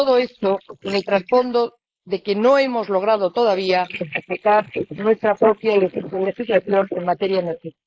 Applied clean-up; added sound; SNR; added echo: neural mask model Resemble Enhance denoiser.